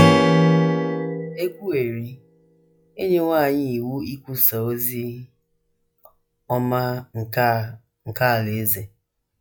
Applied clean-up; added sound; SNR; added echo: classical method log-MMSE.